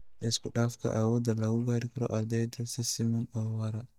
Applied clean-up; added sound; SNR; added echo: neural mask model DeepFilterNet 3.